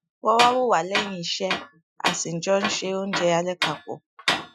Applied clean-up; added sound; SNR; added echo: classical method Wiener filter.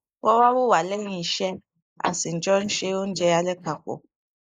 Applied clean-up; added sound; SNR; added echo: neural mask model Resemble Enhance denoiser.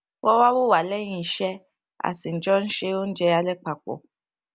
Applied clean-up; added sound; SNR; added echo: none; none; none; none.